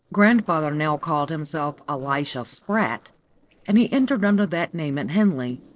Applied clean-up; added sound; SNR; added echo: neural separator model SepFormer DNS4.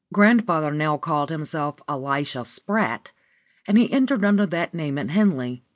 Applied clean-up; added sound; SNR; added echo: none; none; none; none.